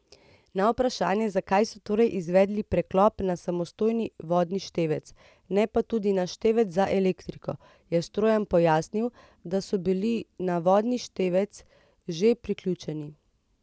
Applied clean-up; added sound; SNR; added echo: none; none; none; none.